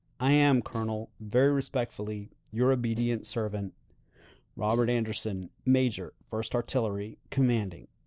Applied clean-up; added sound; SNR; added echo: neural separator model SepFormer DNS4.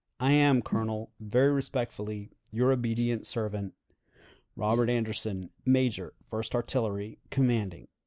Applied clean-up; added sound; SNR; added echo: neural mask model Resemble Enhance denoiser.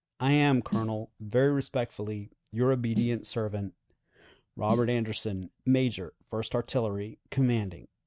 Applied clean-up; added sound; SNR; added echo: neural mask model RNNoise.